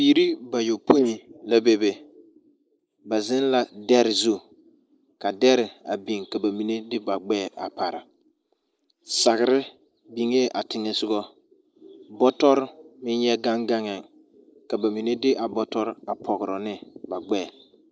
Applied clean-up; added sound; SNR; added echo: neural mask model Resemble Enhance denoiser.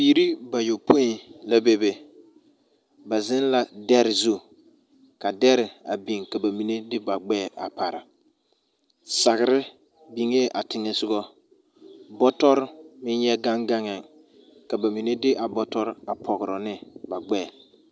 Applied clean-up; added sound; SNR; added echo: none; none; none; none.